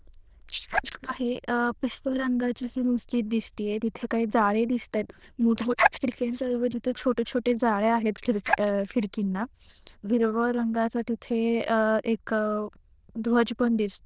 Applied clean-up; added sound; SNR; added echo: neural diffusion model UNIVERSE++.